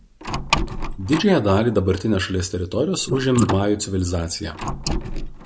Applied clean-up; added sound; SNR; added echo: neural mask model Resemble Enhance denoiser.